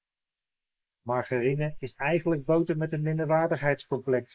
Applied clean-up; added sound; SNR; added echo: neural mask model Resemble Enhance denoiser.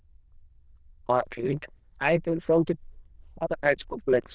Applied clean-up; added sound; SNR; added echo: neural diffusion model UNIVERSE++.